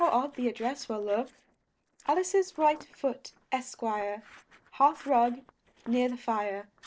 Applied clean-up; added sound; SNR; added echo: neural separator model SepFormer DNS4.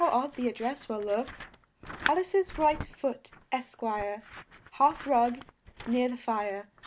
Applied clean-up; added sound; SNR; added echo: none; Scissors; 14 dB; none.